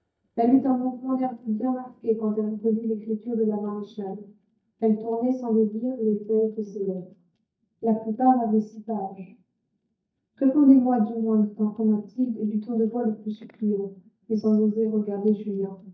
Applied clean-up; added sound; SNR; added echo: neural mask model DeepFilterNet 3.